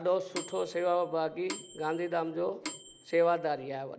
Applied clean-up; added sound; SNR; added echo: none; Microwave oven / Bell; 15 dB; none.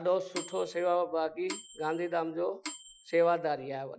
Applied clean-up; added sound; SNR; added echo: classical method Wiener filter.